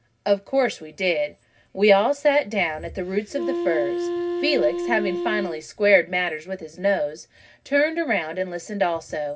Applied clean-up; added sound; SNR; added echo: none; Wind instrument, woodwind instrument; 4 dB; reverberation time 0.4 s.